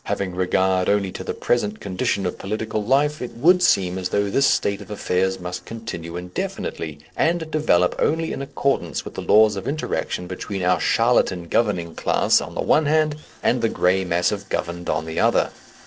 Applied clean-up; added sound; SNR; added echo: neural separator model SepFormer DNS4.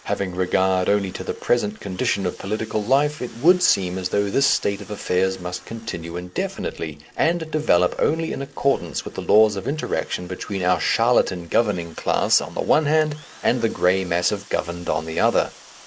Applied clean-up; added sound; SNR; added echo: neural mask model Resemble Enhance denoiser.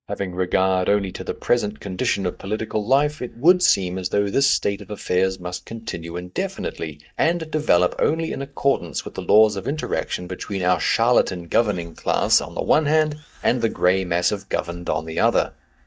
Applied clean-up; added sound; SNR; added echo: neural mask model DeepFilterNet 3.